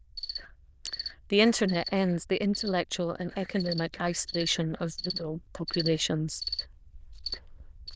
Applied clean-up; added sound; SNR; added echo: neural diffusion model UNIVERSE++.